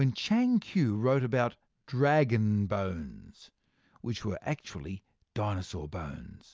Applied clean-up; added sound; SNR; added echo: none; none; none; none.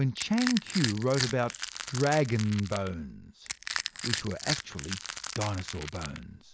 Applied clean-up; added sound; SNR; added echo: none; Crushing; 6 dB; none.